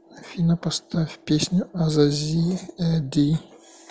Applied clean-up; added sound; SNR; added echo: none; none; none; none.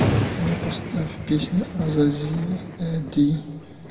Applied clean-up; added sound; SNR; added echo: none; Thunder; 4 dB; reverberation time 1.2 s.